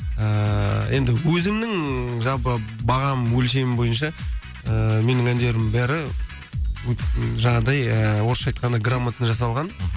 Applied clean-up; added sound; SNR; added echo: none; none; none; none.